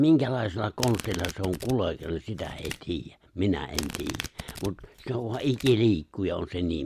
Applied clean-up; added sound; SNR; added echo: none; Domestic sounds, home sounds; 12 dB; none.